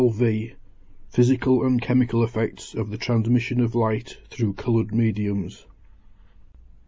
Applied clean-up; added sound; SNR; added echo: none; none; none; none.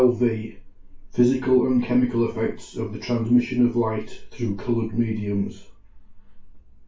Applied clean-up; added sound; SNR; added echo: none; none; none; reverberation time 0.2 s.